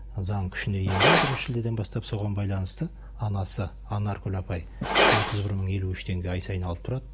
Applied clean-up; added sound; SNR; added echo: none; Glass; 1 dB; none.